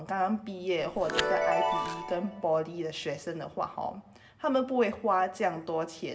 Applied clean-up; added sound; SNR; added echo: none; Chime; 3 dB; reverberation time 0.7 s.